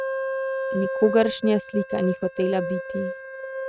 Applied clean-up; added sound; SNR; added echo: neural mask model RNNoise.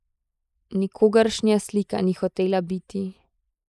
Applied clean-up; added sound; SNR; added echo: neural mask model Resemble Enhance denoiser.